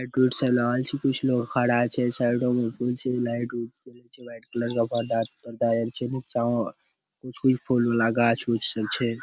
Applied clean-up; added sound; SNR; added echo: none; none; none; none.